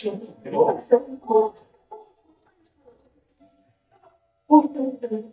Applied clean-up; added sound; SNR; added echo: neural mask model DeepFilterNet 3.